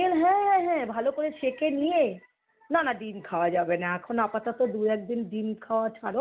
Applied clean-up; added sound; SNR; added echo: none; none; none; none.